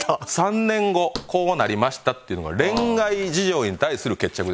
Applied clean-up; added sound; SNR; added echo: none; Thump, thud; 18 dB; none.